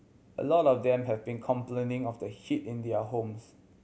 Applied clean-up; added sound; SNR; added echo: none; none; none; none.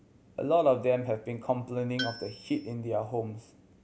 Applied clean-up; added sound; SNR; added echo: none; Tools; 9 dB; none.